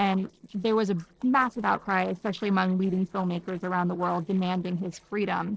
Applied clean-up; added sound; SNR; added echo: neural separator model SepFormer DNS4.